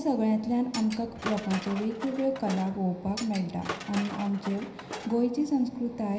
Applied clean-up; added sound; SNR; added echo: none; Tools; 11 dB; reverberation time 0.9 s.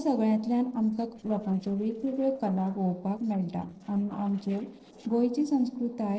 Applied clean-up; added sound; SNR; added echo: neural separator model SepFormer DNS4.